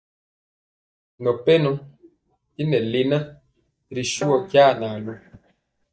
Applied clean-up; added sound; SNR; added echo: neural mask model DeepFilterNet 3.